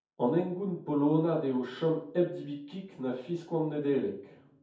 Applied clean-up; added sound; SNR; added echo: none; none; none; reverberation time 0.6 s.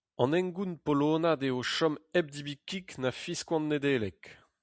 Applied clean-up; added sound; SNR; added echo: none; none; none; none.